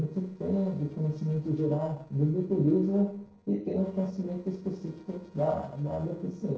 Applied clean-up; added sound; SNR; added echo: neural separator model SepFormer DNS4.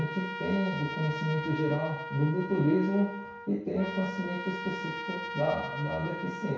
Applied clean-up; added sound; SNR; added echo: none; Trumpet; 8 dB; reverberation time 0.6 s.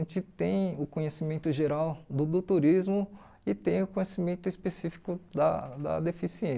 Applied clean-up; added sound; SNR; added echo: none; none; none; none.